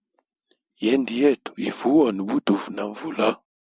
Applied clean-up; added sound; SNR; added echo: none; none; none; none.